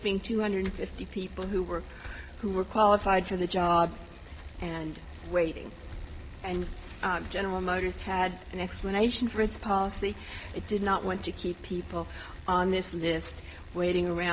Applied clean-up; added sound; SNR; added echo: none; Bicycle; 12 dB; none.